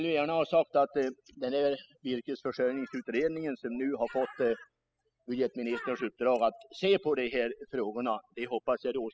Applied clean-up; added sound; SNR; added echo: classical method spectral subtraction.